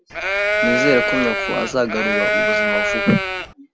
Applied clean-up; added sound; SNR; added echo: none; Livestock, farm animals, working animals; -3 dB; none.